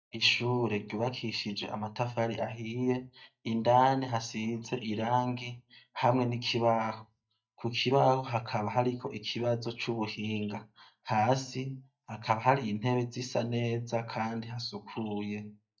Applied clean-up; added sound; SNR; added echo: neural mask model DeepFilterNet 3.